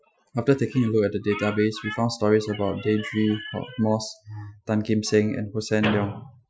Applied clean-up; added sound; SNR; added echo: classical method Wiener filter.